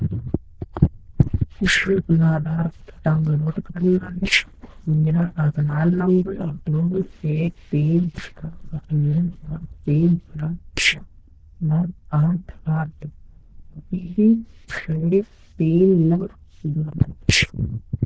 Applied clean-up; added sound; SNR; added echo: neural diffusion model UNIVERSE++.